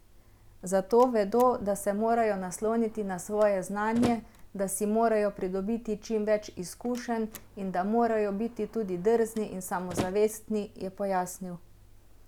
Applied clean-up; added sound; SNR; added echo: none; Slam; 17 dB; none.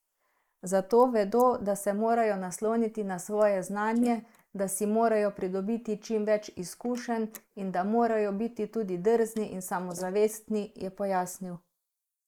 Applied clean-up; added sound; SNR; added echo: neural mask model Resemble Enhance denoiser.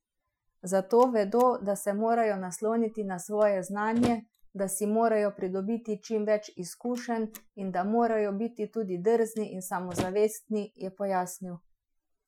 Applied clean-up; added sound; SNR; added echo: classical method Wiener filter.